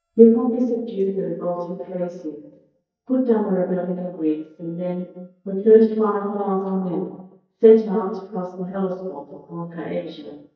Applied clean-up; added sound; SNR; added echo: neural mask model DeepFilterNet 3.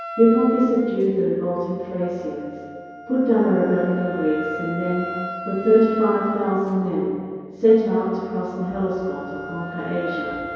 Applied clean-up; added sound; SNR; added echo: none; Wind instrument, woodwind instrument; 13 dB; reverberation time 2.2 s.